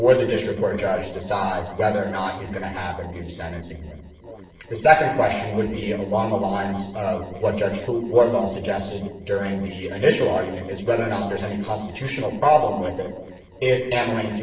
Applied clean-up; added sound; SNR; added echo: neural separator model SepFormer DNS4.